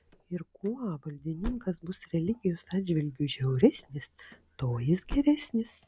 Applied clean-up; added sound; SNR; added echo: none; Slam / Car; 14 dB; none.